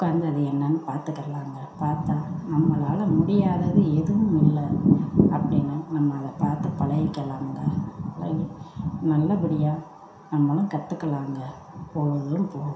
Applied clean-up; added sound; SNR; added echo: none; none; none; reverberation time 0.7 s.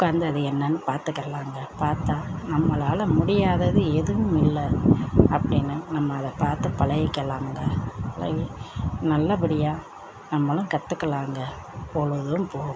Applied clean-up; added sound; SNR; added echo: none; none; none; none.